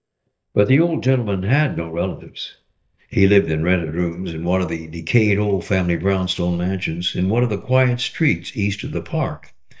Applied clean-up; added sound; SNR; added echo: neural mask model DeepFilterNet 3.